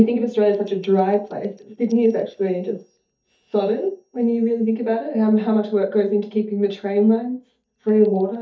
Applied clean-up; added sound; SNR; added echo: neural mask model DeepFilterNet 3.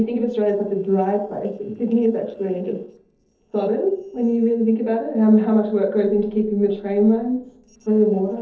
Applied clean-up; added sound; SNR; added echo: neural separator model SepFormer DNS4.